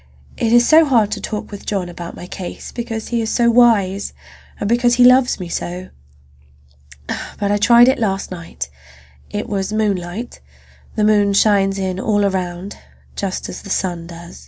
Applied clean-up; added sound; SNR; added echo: none; none; none; none.